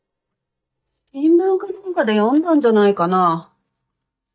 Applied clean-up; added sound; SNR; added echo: neural mask model DeepFilterNet 3.